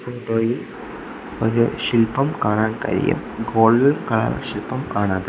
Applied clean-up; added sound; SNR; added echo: none; none; none; none.